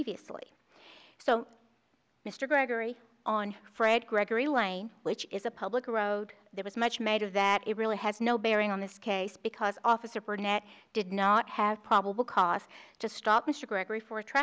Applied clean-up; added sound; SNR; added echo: none; none; none; none.